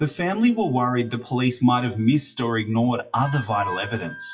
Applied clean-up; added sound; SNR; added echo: classical method WPE with log-MMSE.